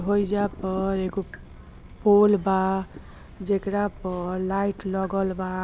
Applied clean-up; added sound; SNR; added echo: none; Drip / Water tap, faucet; 16 dB; none.